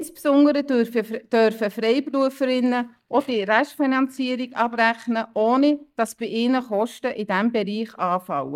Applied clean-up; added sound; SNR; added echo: neural mask model DeepFilterNet 3.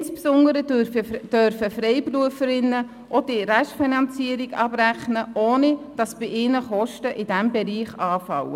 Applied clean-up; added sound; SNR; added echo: none; none; none; none.